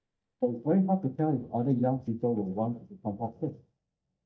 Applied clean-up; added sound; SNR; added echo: neural mask model DeepFilterNet 3.